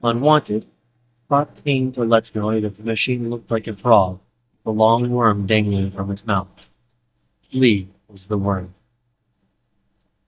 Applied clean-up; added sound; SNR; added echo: neural mask model DeepFilterNet 3.